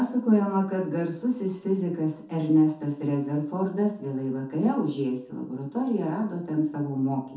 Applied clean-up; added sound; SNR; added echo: none; none; none; reverberation time 0.5 s.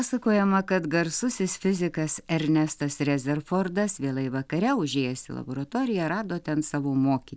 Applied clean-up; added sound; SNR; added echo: none; none; none; none.